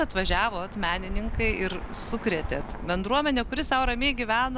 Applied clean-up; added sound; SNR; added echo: none; Bird; 6 dB; none.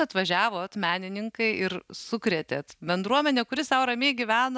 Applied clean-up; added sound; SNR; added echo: none; none; none; none.